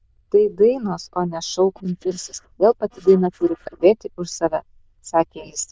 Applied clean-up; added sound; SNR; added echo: neural diffusion model UNIVERSE++.